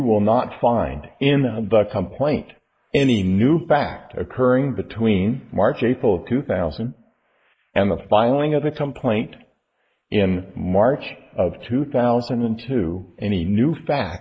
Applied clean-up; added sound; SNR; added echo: neural mask model Resemble Enhance denoiser.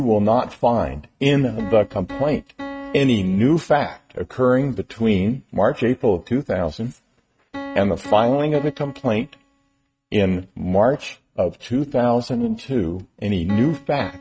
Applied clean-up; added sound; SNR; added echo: neural mask model RNNoise.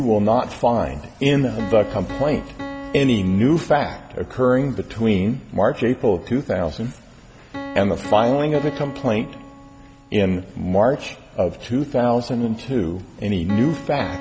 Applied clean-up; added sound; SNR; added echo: none; Piano; 17 dB; none.